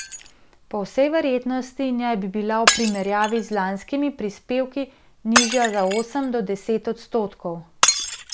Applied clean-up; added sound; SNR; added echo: none; Shatter; 4 dB; none.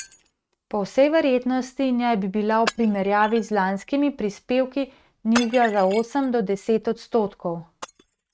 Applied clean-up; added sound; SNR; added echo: neural mask model RNNoise.